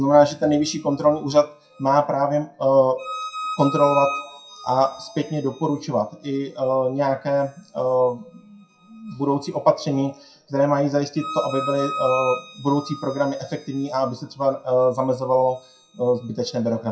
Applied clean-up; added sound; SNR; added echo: classical method WPE with log-MMSE.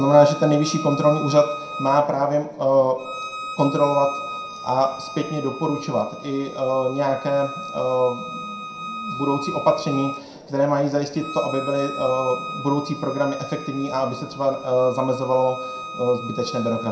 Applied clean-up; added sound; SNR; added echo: none; Bowed string instrument; 11 dB; reverberation time 0.5 s.